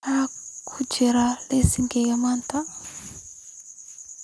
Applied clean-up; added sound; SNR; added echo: none; none; none; none.